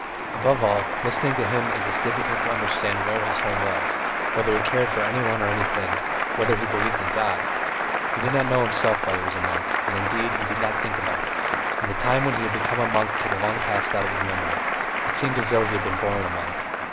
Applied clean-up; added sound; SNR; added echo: none; Applause; -2 dB; none.